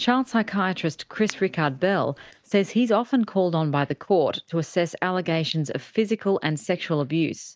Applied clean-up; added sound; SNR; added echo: neural mask model DeepFilterNet 3.